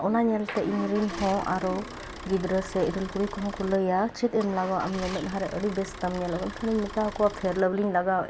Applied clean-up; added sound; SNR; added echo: none; Idling / Engine starting / Motor vehicle (road); 13 dB; none.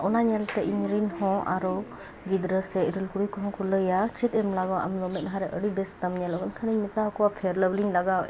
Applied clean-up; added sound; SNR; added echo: none; none; none; none.